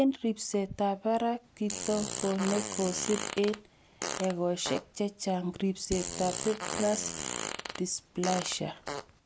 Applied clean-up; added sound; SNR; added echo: none; Fart; 6 dB; none.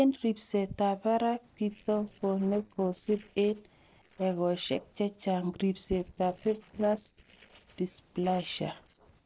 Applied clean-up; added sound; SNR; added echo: neural separator model SepFormer DNS4.